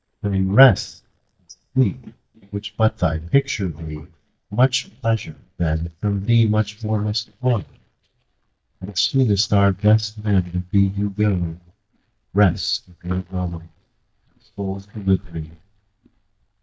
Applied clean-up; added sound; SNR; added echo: neural mask model DeepFilterNet 3.